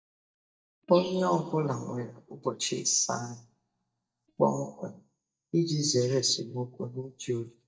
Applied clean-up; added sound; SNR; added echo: neural mask model DeepFilterNet 3.